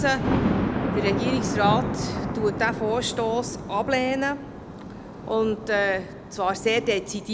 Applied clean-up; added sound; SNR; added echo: none; Thunder; 2 dB; none.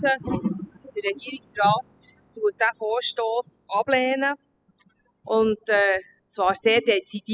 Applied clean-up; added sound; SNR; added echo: classical method spectral subtraction.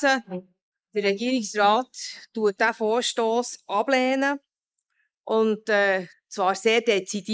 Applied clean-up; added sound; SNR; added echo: neural mask model Resemble Enhance denoiser.